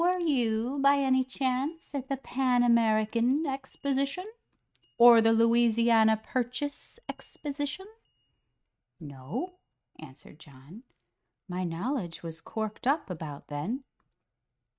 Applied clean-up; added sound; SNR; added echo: neural mask model RNNoise.